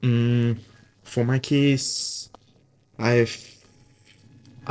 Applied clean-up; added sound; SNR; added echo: neural separator model SepFormer DNS4.